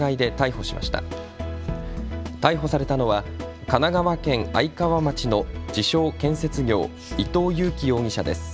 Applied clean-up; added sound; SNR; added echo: none; none; none; none.